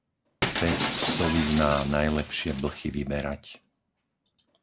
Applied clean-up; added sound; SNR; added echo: none; Shatter; 3 dB; none.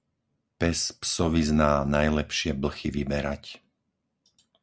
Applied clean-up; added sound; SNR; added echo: none; none; none; none.